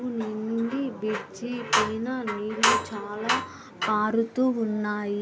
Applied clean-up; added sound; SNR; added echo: none; none; none; none.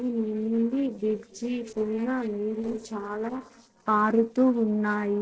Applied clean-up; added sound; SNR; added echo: neural separator model SepFormer DNS4.